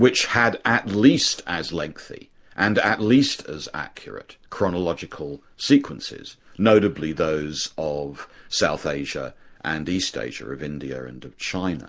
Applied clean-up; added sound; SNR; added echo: none; none; none; none.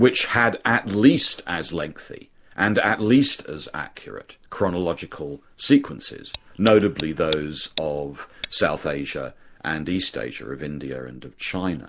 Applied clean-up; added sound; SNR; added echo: none; Tick; 10 dB; none.